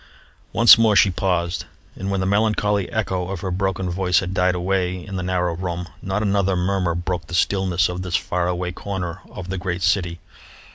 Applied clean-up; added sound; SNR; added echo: none; none; none; none.